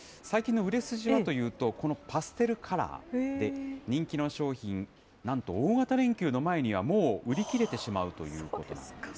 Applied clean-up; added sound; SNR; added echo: none; none; none; none.